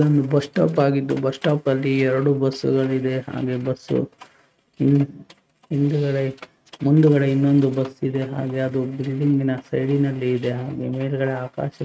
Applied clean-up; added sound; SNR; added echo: neural mask model RNNoise.